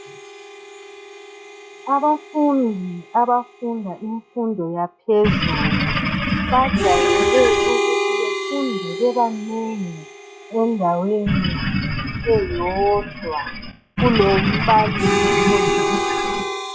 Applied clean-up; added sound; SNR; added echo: classical method log-MMSE.